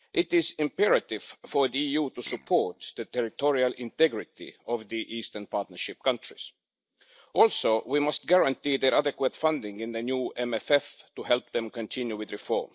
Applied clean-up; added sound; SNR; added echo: neural mask model DeepFilterNet 3.